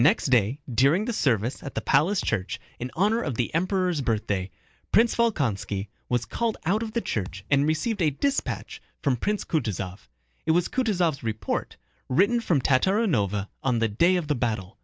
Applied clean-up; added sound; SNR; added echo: none; Thump, thud; 19 dB; none.